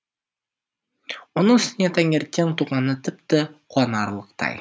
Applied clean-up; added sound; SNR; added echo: none; none; none; none.